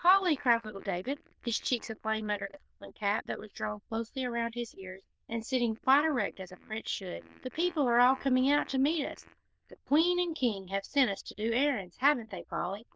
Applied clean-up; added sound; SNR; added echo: neural diffusion model UNIVERSE++.